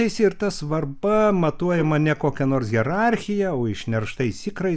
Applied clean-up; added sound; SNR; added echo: none; Gong; 17 dB; none.